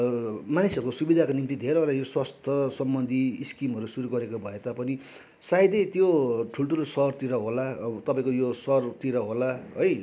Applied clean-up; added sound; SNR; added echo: none; none; none; none.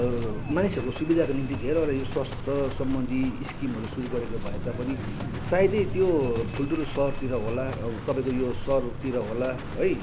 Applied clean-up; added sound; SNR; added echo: none; Screech + Livestock, farm animals, working animals; 4 dB; none.